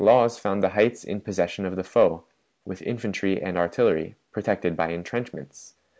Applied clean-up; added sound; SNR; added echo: none; none; none; none.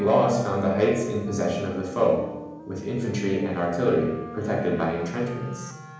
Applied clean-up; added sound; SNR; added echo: none; Wind instrument, woodwind instrument; 16 dB; reverberation time 1.0 s.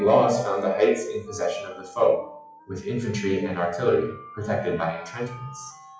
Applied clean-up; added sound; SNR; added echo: classical method WPE with log-MMSE.